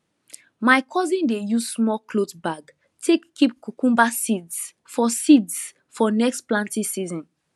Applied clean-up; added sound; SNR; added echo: none; none; none; none.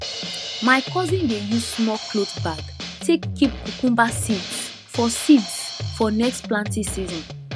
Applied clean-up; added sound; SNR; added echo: none; Drum kit; 8 dB; none.